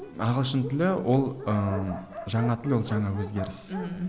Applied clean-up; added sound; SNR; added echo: none; Dog; 13 dB; none.